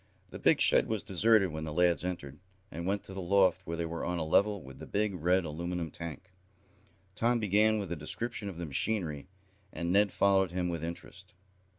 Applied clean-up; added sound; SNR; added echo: none; none; none; none.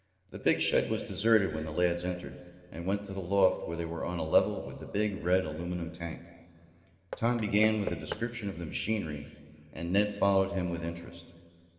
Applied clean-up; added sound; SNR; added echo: neural separator model SepFormer DNS4.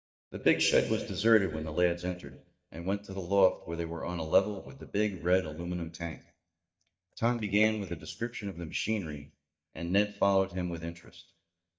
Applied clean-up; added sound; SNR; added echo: neural mask model DeepFilterNet 3.